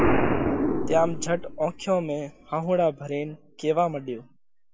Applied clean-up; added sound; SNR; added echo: none; Explosion; 1 dB; none.